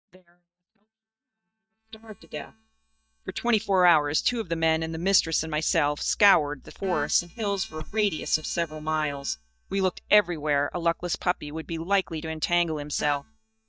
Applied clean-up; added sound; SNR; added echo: neural mask model DeepFilterNet 3.